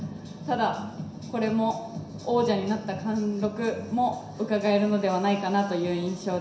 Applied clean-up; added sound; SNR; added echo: none; none; none; reverberation time 0.7 s.